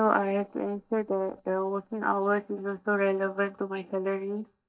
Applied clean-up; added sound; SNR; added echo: neural mask model DeepFilterNet 3.